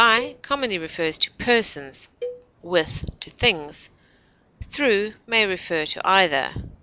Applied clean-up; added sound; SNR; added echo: none; Cowbell; 16 dB; none.